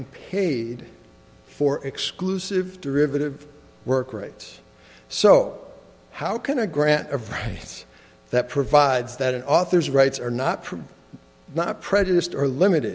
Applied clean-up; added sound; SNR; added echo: none; none; none; none.